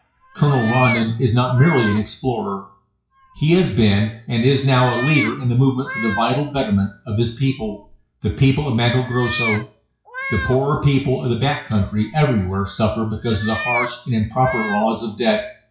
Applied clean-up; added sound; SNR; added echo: classical method WPE with log-MMSE.